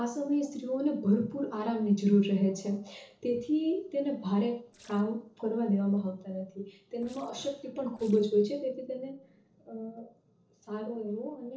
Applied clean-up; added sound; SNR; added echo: neural separator model SepFormer DNS4.